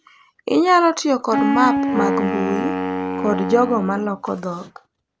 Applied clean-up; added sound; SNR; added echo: none; Wind instrument, woodwind instrument; 2 dB; none.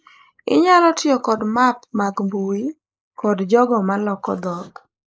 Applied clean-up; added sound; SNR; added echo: neural mask model Resemble Enhance denoiser.